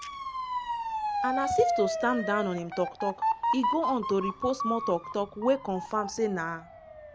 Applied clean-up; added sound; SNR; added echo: none; Motor vehicle (road) / Siren; 2 dB; none.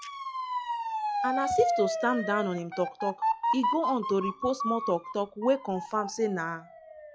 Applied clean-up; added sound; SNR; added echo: classical method log-MMSE.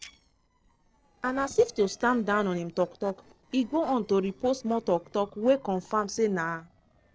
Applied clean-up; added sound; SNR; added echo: neural separator model SepFormer DNS4.